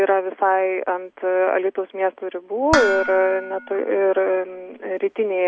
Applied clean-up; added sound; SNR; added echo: none; Dishes, pots, and pans; 7 dB; none.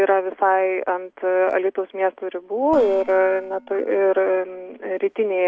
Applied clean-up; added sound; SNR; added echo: neural separator model SepFormer DNS4.